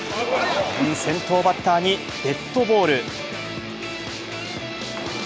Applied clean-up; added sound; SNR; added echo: none; none; none; none.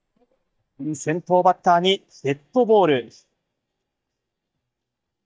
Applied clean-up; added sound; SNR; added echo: neural mask model DeepFilterNet 3.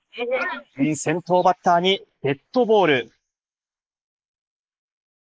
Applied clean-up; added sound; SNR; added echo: neural mask model Resemble Enhance denoiser.